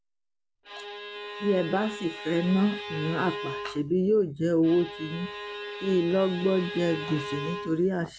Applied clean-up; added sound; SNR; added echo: none; Bowed string instrument; 10 dB; none.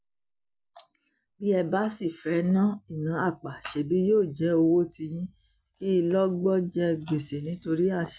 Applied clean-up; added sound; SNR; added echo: none; none; none; none.